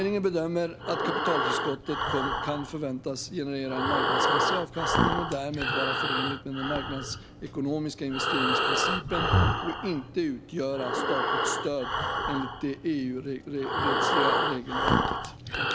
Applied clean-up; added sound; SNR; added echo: none; Breathing; -3 dB; none.